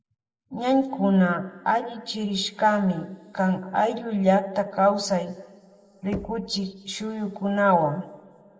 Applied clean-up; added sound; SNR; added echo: none; Knock; 19 dB; reverberation time 1.2 s.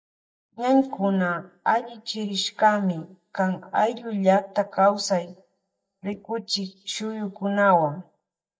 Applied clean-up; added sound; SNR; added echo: neural mask model DeepFilterNet 3.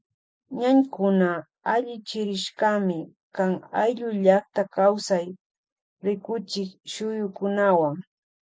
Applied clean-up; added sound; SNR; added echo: none; none; none; none.